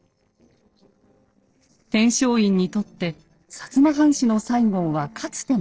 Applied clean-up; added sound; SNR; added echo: neural separator model SepFormer DNS4.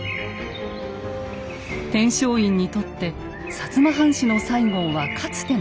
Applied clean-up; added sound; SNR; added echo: none; Bird; 13 dB; none.